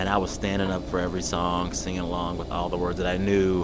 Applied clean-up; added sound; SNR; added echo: none; Engine; 8 dB; none.